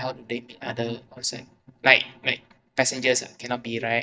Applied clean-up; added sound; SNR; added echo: neural mask model DeepFilterNet 3.